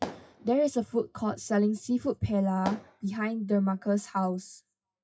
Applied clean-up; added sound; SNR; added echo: classical method WPE with log-MMSE.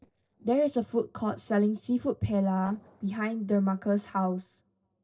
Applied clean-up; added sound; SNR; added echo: neural separator model SepFormer DNS4.